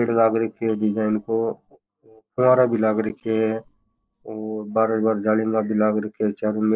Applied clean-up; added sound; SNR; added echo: neural separator model SepFormer DNS4.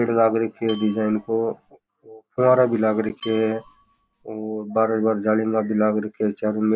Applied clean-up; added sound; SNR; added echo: none; Dishes, pots, and pans / Glass / Bell; 18 dB; none.